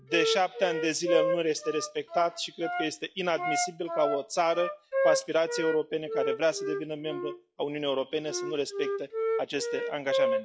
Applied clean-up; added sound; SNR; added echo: classical method log-MMSE.